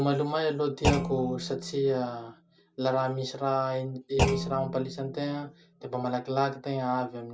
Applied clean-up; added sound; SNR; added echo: none; Thump, thud; 5 dB; none.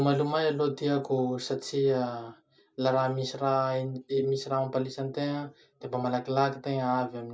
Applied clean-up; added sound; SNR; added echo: none; none; none; none.